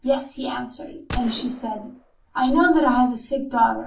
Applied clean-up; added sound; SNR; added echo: none; Gunshot, gunfire; 15 dB; reverberation time 0.3 s.